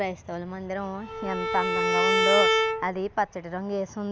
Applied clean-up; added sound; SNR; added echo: none; Bowed string instrument; -4 dB; none.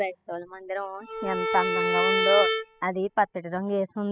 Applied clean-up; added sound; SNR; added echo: classical method spectral subtraction.